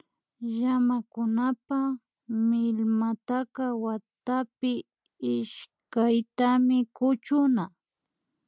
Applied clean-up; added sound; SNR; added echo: none; none; none; none.